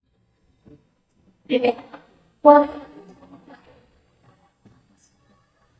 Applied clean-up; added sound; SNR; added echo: neural mask model DeepFilterNet 3.